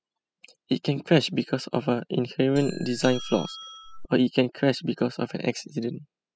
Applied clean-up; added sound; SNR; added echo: classical method spectral subtraction.